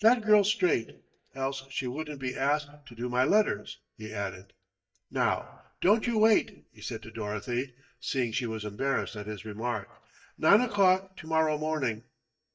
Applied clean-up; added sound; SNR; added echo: neural mask model DeepFilterNet 3.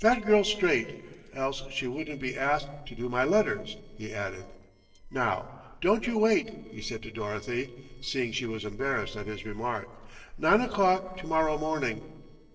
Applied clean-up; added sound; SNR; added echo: neural separator model SepFormer DNS4.